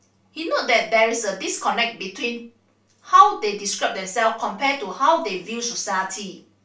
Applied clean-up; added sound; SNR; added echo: none; none; none; reverberation time 0.3 s.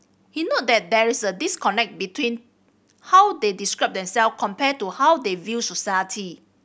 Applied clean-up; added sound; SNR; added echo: none; none; none; none.